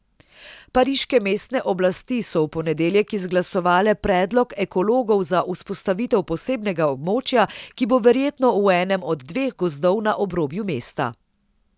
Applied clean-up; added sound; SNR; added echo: none; none; none; none.